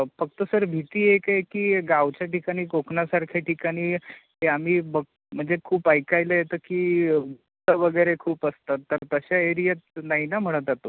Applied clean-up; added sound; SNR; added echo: none; none; none; none.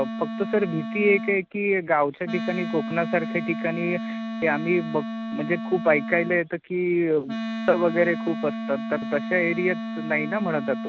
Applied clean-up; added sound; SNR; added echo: none; Wind instrument, woodwind instrument; 6 dB; none.